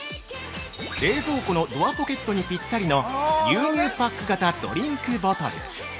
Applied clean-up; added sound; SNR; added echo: none; none; none; none.